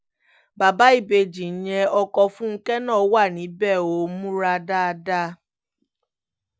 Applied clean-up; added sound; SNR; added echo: none; none; none; none.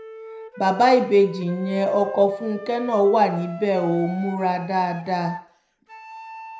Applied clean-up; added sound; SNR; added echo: none; Wind instrument, woodwind instrument; 16 dB; reverberation time 0.4 s.